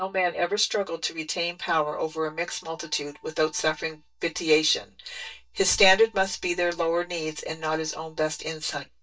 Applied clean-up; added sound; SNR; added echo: neural mask model DeepFilterNet 3.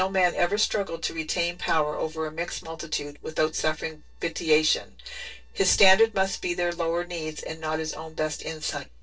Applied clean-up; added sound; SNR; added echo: neural separator model SepFormer DNS4.